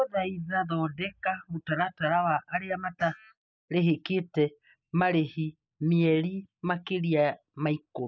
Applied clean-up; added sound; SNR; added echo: neural mask model Resemble Enhance denoiser.